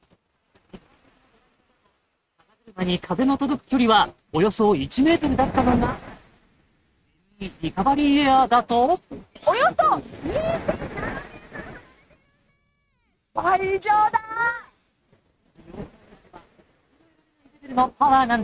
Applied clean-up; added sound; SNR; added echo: neural mask model RNNoise.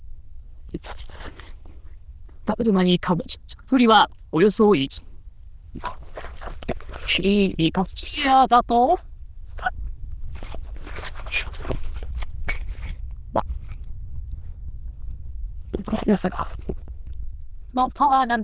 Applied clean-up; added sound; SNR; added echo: neural diffusion model UNIVERSE++.